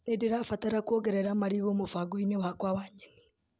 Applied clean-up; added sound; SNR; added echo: none; none; none; none.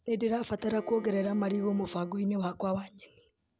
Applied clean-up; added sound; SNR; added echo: none; Bowed string instrument; 18 dB; none.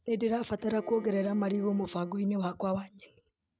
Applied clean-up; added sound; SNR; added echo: neural mask model RNNoise.